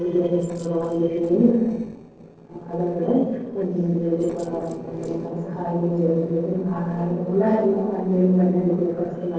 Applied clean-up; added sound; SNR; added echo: neural separator model SepFormer DNS4.